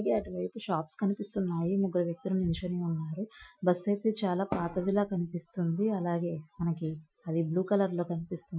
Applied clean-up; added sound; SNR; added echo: classical method Wiener filter.